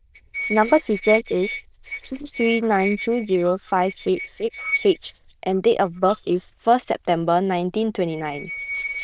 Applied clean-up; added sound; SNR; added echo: neural diffusion model UNIVERSE++.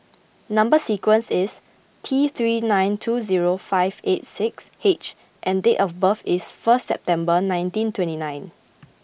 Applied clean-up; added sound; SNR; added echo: none; none; none; none.